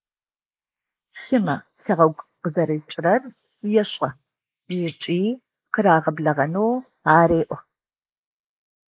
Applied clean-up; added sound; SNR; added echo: neural mask model Resemble Enhance denoiser.